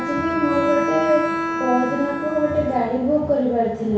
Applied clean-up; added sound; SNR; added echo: none; Bowed string instrument; 5 dB; reverberation time 0.6 s.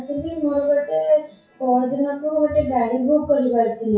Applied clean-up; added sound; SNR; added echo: classical method WPE with log-MMSE.